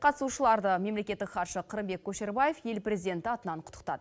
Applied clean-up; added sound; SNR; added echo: none; none; none; none.